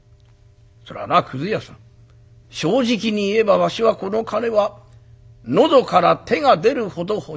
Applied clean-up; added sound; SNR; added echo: none; none; none; none.